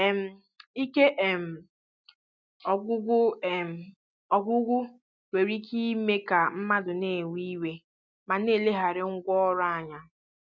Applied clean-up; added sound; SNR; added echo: none; none; none; none.